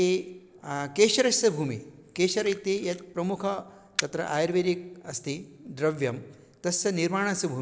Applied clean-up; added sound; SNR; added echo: neural separator model SepFormer DNS4.